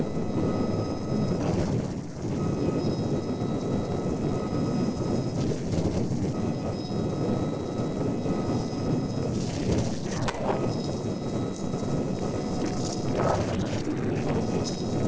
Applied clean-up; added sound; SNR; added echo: neural separator model SepFormer DNS4.